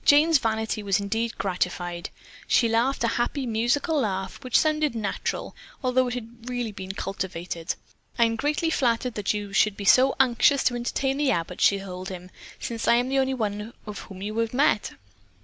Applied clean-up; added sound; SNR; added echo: none; none; none; none.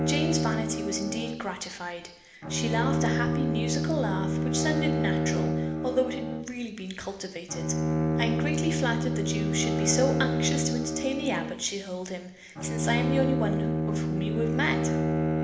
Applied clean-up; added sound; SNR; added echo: none; Bowed string instrument; -4 dB; reverberation time 1.0 s.